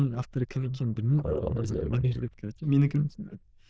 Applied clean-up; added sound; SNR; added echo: neural diffusion model UNIVERSE++.